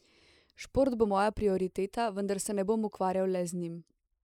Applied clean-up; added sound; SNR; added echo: neural mask model Resemble Enhance denoiser.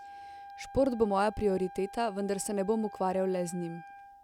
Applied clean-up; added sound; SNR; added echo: none; Wind instrument, woodwind instrument; 16 dB; none.